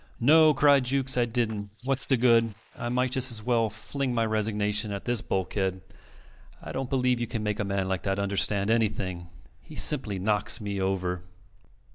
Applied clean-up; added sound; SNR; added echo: neural mask model Resemble Enhance denoiser.